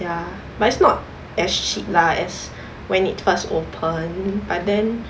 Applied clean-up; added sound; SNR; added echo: none; none; none; none.